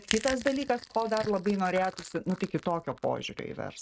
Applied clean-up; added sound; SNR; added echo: neural mask model RNNoise.